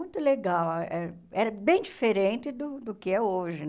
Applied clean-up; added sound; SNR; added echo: none; none; none; none.